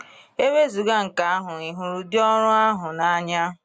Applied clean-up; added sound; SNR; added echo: none; none; none; none.